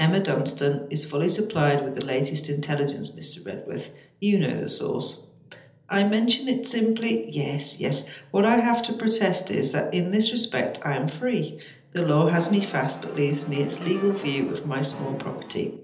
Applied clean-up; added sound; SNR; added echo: none; Brass instrument; 14 dB; reverberation time 1.2 s.